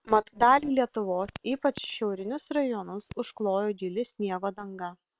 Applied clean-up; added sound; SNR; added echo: neural separator model SepFormer WHAM!.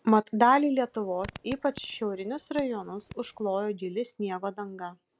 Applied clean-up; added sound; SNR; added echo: none; Fart; 19 dB; none.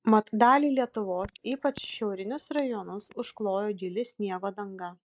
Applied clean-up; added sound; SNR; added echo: neural mask model Resemble Enhance denoiser.